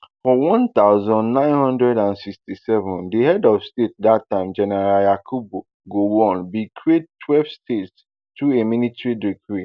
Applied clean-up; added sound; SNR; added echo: none; none; none; none.